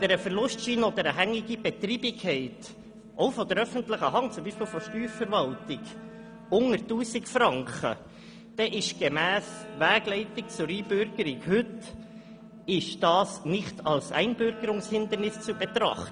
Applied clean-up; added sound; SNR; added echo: none; Guitar; 15 dB; none.